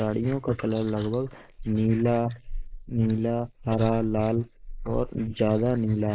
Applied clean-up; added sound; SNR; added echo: neural mask model Resemble Enhance denoiser.